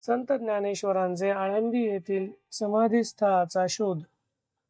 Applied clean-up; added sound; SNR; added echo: neural mask model DeepFilterNet 3.